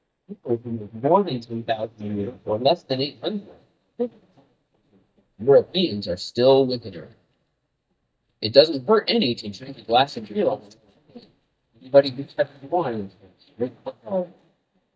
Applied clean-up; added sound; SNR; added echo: neural mask model DeepFilterNet 3.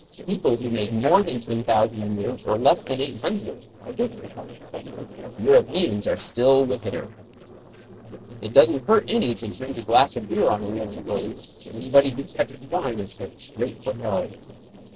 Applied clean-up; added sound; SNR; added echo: neural separator model SepFormer DNS4.